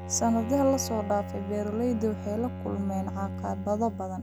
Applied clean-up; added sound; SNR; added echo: none; Bowed string instrument; 7 dB; none.